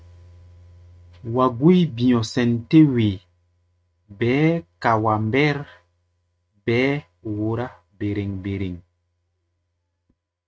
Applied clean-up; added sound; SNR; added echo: neural mask model RNNoise.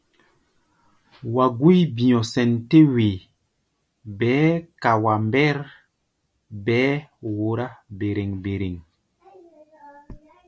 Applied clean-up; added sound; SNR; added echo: none; none; none; none.